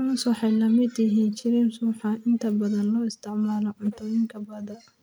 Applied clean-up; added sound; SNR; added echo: none; none; none; none.